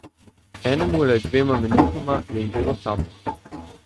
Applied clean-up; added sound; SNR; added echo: neural mask model RNNoise.